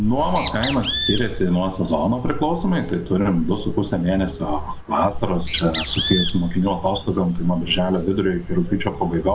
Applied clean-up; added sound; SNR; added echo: none; Bird; 5 dB; none.